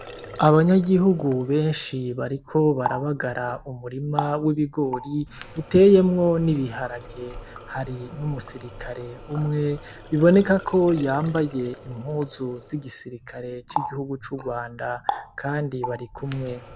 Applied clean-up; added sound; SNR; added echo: none; Water tap, faucet; 14 dB; none.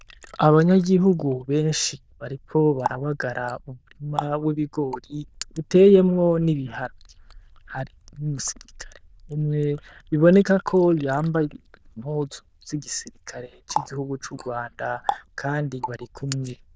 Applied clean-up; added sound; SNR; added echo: neural diffusion model UNIVERSE++.